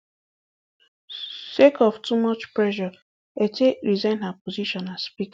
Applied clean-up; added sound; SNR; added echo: none; none; none; none.